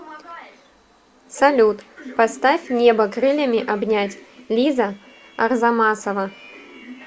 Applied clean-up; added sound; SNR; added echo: none; none; none; none.